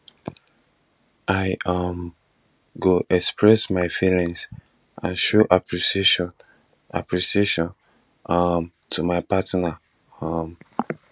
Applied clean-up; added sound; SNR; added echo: none; none; none; none.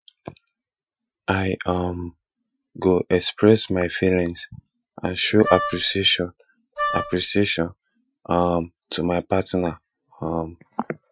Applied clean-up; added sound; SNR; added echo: classical method Wiener filter.